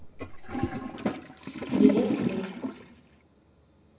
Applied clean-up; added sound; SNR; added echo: none; Toilet flush; -5 dB; reverberation time 1.0 s.